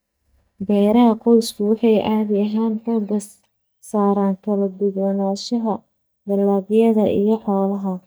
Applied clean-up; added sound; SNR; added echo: neural mask model DeepFilterNet 3.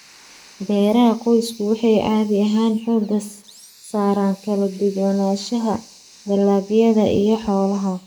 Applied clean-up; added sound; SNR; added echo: neural mask model Resemble Enhance denoiser.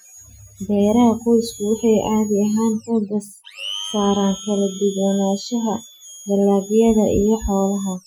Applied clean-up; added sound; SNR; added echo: classical method Wiener filter.